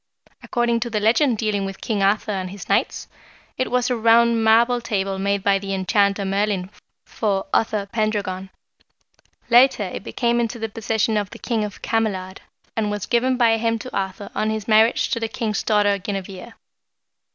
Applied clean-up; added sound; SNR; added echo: none; none; none; none.